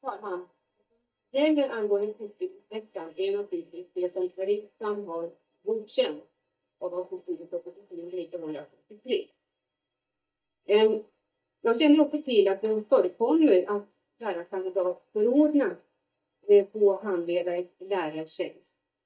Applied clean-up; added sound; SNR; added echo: neural mask model DeepFilterNet 3.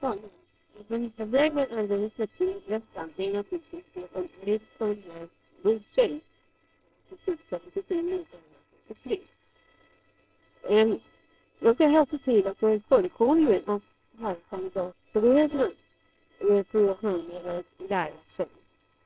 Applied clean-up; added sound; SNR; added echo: neural separator model SepFormer WHAMR!.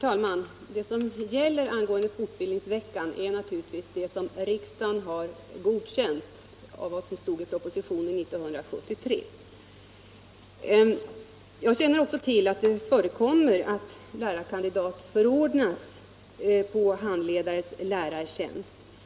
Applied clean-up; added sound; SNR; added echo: none; none; none; none.